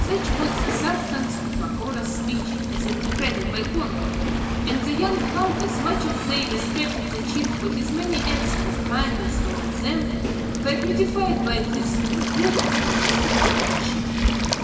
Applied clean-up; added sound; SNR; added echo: none; Waves, surf; -5 dB; reverberation time 2.5 s.